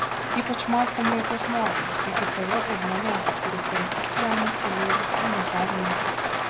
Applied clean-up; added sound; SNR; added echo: none; Rain; -4 dB; reverberation time 0.3 s.